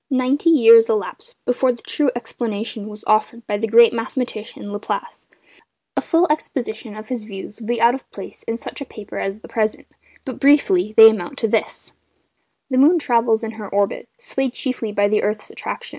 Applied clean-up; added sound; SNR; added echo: none; none; none; none.